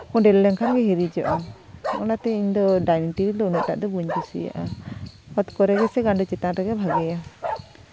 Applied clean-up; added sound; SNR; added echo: none; Bark; 10 dB; none.